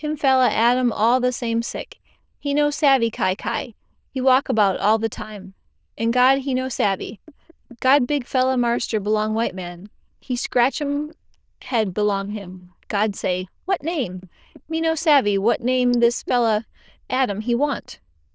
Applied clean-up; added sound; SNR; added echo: neural diffusion model UNIVERSE++.